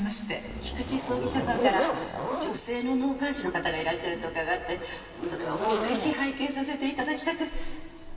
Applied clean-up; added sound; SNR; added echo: none; Zipper (clothing); 4 dB; reverberation time 2.6 s.